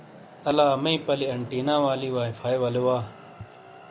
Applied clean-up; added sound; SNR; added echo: none; Traffic noise, roadway noise; 19 dB; none.